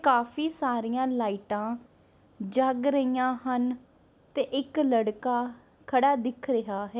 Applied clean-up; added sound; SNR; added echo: none; none; none; none.